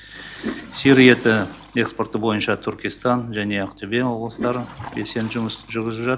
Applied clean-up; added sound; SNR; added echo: none; Toilet flush; 16 dB; none.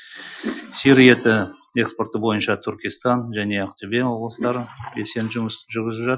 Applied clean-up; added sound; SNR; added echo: classical method Wiener filter.